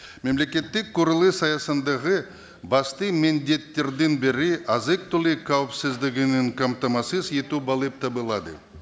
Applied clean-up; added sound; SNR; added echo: none; none; none; none.